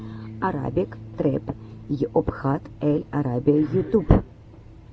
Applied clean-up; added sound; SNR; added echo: none; Bass guitar; 17 dB; none.